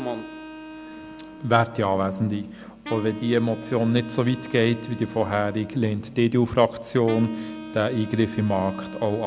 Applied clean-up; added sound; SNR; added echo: none; Wind instrument, woodwind instrument; 15 dB; none.